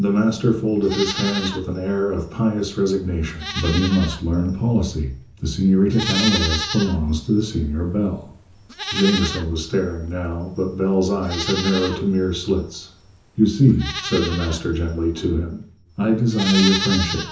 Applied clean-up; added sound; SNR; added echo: none; Livestock, farm animals, working animals; 10 dB; reverberation time 0.6 s.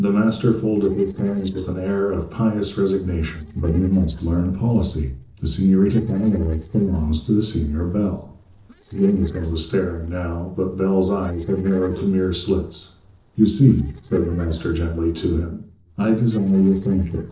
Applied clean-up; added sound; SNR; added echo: neural separator model SepFormer DNS4.